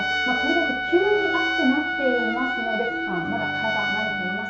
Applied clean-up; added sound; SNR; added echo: none; Trumpet; 0 dB; reverberation time 0.6 s.